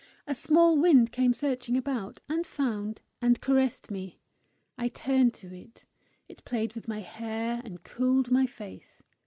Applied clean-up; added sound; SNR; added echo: none; none; none; none.